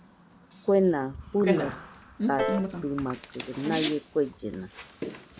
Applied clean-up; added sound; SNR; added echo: none; Piano + Bicycle; 5 dB; none.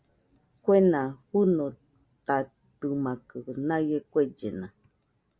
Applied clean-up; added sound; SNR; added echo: none; none; none; none.